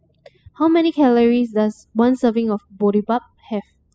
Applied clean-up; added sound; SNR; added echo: classical method spectral subtraction.